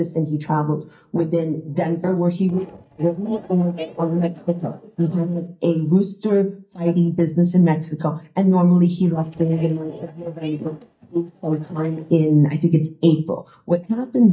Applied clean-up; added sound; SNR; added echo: neural mask model DeepFilterNet 3.